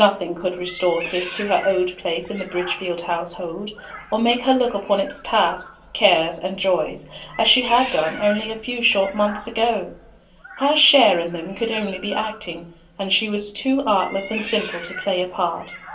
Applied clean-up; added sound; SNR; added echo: none; Meow; 17 dB; reverberation time 0.3 s.